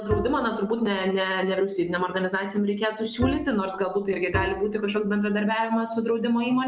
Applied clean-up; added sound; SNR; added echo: none; Bowed string instrument; 9 dB; none.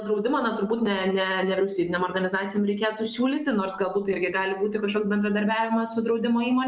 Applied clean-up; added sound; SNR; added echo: neural mask model Resemble Enhance denoiser.